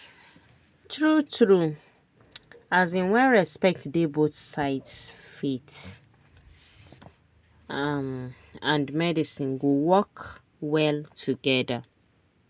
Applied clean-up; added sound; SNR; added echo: none; none; none; none.